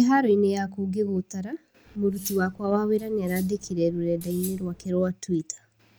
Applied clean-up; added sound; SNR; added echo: none; Cutlery, silverware; 18 dB; none.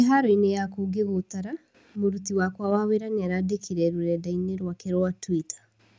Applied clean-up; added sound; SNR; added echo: none; none; none; none.